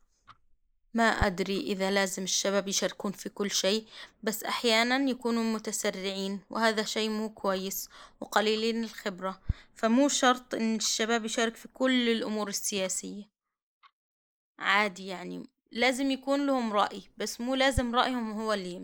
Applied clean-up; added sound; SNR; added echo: neural mask model Resemble Enhance denoiser.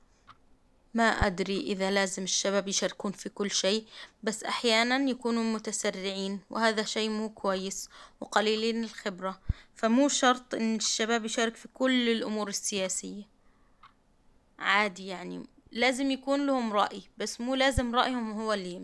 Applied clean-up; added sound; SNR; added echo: none; Tick-tock; 17 dB; none.